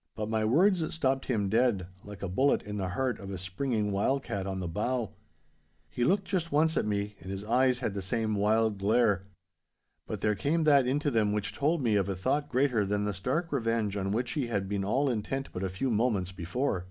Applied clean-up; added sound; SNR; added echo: none; none; none; none.